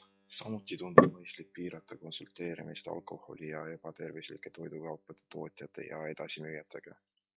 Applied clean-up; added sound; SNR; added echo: classical method log-MMSE.